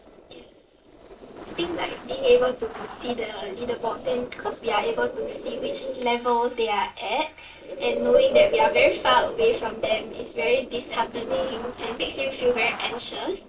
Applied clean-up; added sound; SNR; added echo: neural separator model SepFormer DNS4.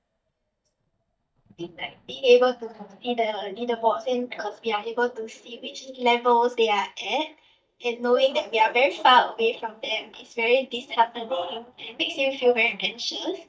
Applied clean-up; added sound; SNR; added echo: neural mask model DeepFilterNet 3.